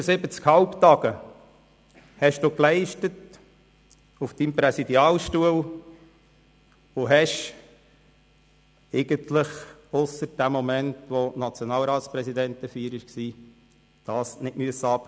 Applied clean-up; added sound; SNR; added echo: none; none; none; none.